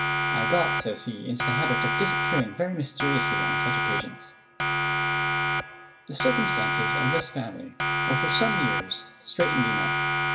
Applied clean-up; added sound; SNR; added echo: none; Siren; -4 dB; reverberation time 0.7 s.